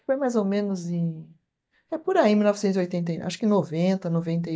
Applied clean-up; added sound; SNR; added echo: neural mask model DeepFilterNet 3.